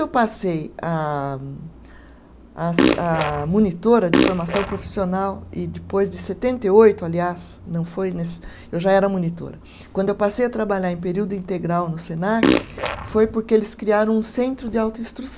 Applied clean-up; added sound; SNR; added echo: none; Fart; 0 dB; none.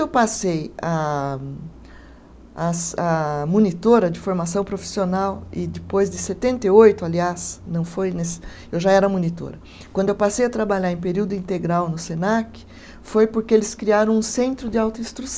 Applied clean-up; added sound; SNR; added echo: none; none; none; none.